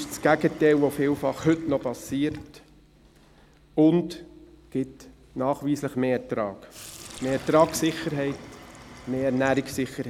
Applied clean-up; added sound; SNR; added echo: none; Sink (filling or washing); 19 dB; none.